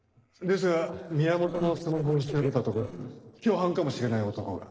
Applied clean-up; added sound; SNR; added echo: neural separator model SepFormer DNS4.